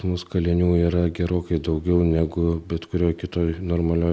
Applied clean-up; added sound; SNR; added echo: none; none; none; none.